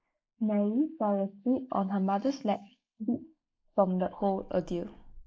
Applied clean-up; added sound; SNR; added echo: neural mask model Resemble Enhance denoiser.